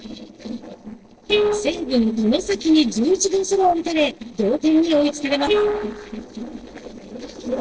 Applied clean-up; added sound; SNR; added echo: neural separator model SepFormer DNS4.